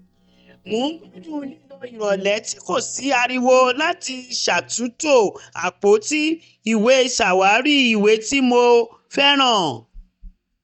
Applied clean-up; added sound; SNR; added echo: neural mask model DeepFilterNet 3.